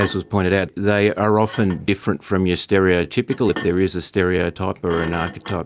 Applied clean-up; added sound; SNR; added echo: none; Thump, thud; 17 dB; none.